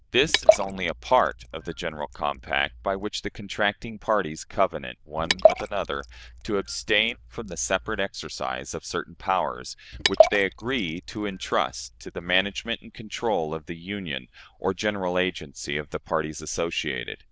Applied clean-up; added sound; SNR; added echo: neural diffusion model UNIVERSE++.